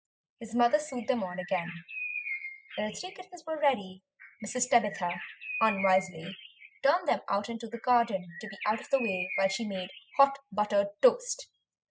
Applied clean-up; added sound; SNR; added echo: classical method spectral subtraction.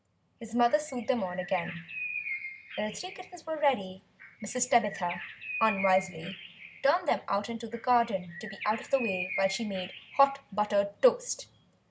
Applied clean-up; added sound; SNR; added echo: none; Bird; 11 dB; none.